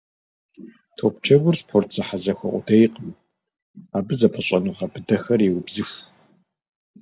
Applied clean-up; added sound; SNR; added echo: none; none; none; none.